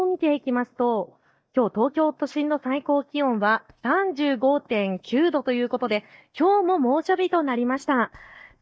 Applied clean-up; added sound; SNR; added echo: neural mask model DeepFilterNet 3.